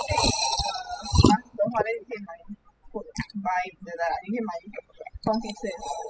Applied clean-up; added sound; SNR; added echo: classical method spectral subtraction.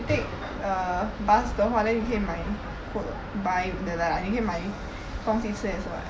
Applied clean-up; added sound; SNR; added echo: none; none; none; none.